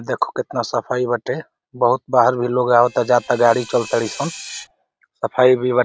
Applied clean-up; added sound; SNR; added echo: none; Screech; 18 dB; none.